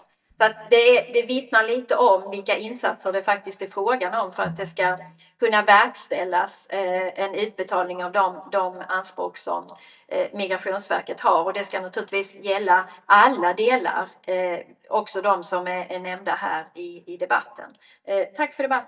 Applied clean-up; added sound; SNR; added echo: neural mask model DeepFilterNet 3.